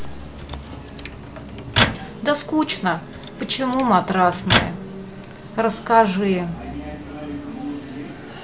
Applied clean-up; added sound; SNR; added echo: none; Microwave oven; 4 dB; none.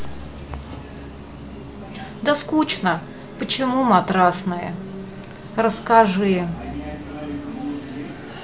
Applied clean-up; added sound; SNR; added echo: none; none; none; none.